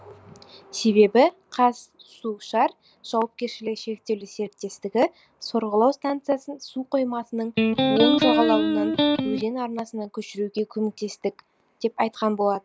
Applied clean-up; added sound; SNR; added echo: none; Electric guitar; -4 dB; none.